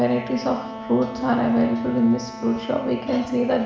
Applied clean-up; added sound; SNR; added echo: none; Wind instrument, woodwind instrument; 13 dB; reverberation time 1.1 s.